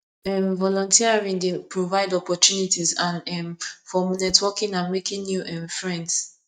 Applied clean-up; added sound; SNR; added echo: neural mask model DeepFilterNet 3.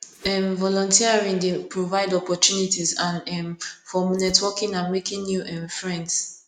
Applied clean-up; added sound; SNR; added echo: none; Whoosh, swoosh, swish; 18 dB; none.